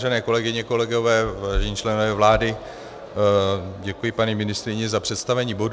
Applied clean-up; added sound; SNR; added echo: none; none; none; none.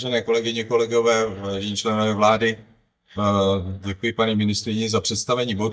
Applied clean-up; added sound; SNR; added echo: neural mask model DeepFilterNet 3.